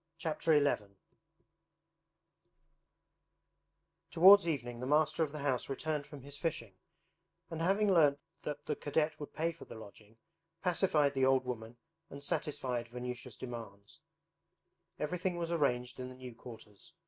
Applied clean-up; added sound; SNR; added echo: none; none; none; none.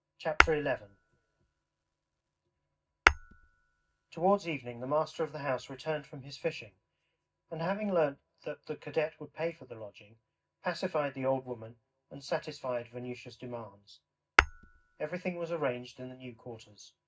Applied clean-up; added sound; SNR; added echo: none; Tap / Hammer; -2 dB; reverberation time 0.4 s.